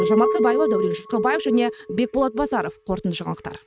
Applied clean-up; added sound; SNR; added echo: neural mask model RNNoise.